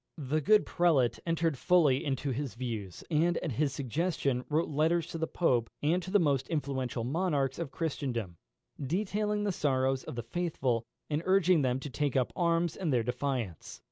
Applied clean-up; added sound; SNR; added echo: none; none; none; none.